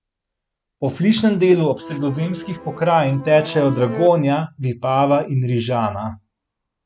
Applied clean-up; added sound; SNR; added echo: none; Accordion; 14 dB; none.